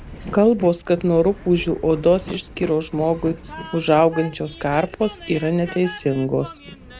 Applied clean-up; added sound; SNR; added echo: none; Train; 15 dB; none.